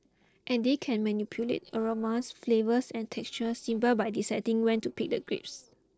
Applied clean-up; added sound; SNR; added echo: neural separator model SepFormer DNS4.